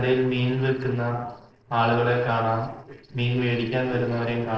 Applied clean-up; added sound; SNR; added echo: neural separator model SepFormer DNS4.